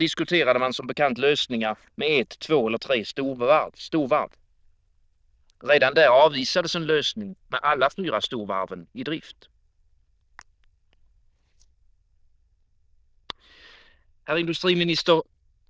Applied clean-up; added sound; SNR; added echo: neural diffusion model UNIVERSE++.